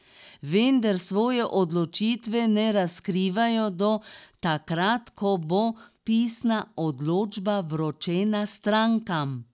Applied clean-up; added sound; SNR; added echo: none; none; none; none.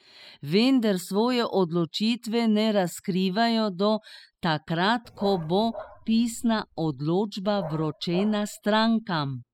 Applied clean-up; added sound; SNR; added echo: classical method spectral subtraction.